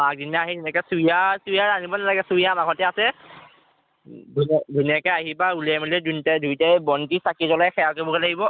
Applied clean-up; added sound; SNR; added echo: none; none; none; none.